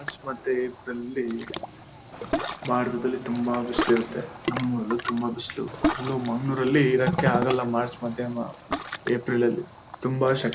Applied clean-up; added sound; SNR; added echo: none; Ocean; 6 dB; none.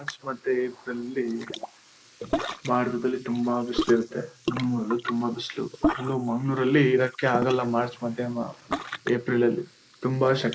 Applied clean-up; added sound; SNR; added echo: neural mask model Resemble Enhance denoiser.